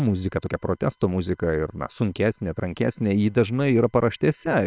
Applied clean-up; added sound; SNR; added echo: neural separator model SepFormer WHAM!.